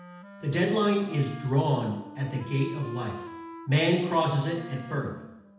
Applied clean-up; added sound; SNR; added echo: none; Wind instrument, woodwind instrument; 16 dB; reverberation time 0.9 s.